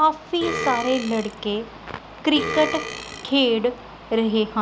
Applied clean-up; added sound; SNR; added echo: none; Burping, eructation; 8 dB; none.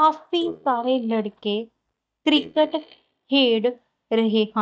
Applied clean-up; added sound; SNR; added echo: neural mask model DeepFilterNet 3.